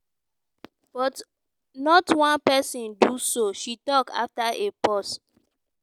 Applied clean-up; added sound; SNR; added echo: none; none; none; none.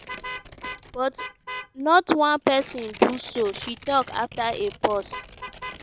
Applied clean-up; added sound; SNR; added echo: none; Vehicle horn, car horn, honking + Tearing; 13 dB; none.